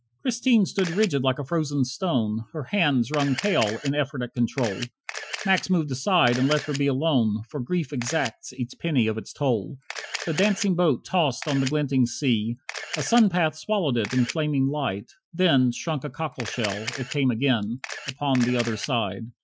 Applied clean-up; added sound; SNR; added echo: classical method Wiener filter.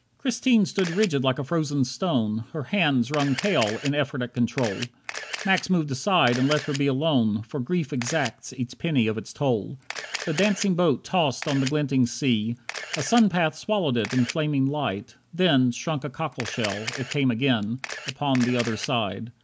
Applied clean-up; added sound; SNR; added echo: none; Camera; 14 dB; none.